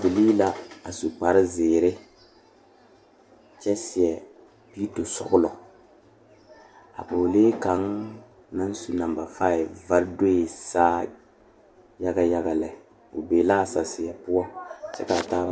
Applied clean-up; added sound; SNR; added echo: none; none; none; none.